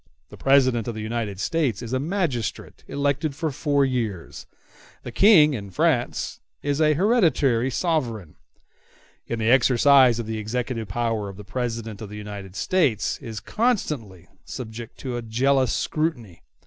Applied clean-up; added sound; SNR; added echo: none; none; none; none.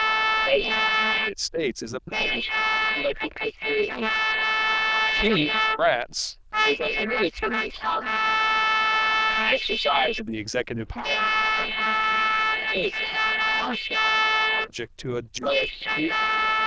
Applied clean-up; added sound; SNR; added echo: neural diffusion model UNIVERSE++.